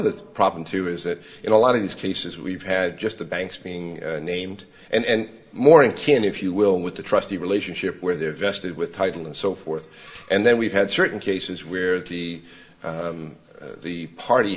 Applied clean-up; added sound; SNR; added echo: none; Tambourine; 10 dB; reverberation time 0.4 s.